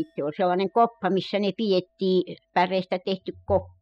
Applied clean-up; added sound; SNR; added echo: classical method spectral subtraction.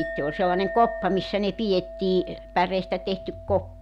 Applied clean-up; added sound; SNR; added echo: none; Chink, clink; 12 dB; none.